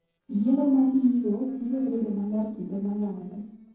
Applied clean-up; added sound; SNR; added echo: neural separator model SepFormer DNS4.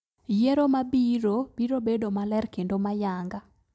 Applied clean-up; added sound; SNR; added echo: none; none; none; none.